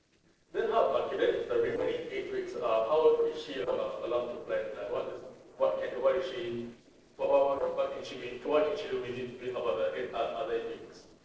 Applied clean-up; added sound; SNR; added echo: neural separator model SepFormer DNS4.